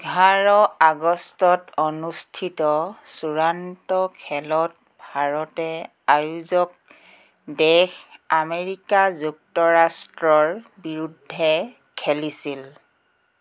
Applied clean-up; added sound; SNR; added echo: none; none; none; none.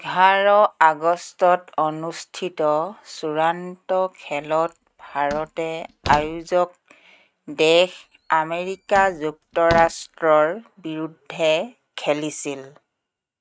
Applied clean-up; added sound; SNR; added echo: neural mask model RNNoise.